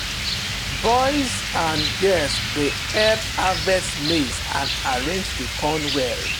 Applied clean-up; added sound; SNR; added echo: none; Rain; 2 dB; none.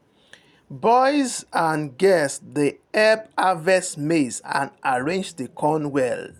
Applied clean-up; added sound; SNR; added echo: none; none; none; none.